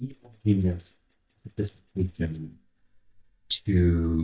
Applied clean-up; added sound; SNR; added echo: neural mask model DeepFilterNet 3.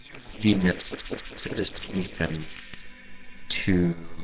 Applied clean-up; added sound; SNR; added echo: neural separator model SepFormer WHAMR!.